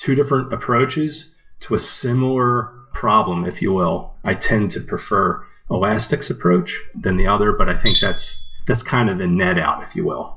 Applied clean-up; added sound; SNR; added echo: classical method WPE with log-MMSE.